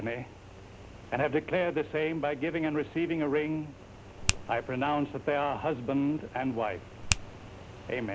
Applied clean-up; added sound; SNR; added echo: none; Finger snapping; 2 dB; none.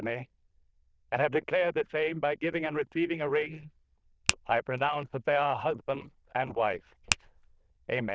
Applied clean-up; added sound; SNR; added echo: neural diffusion model UNIVERSE++.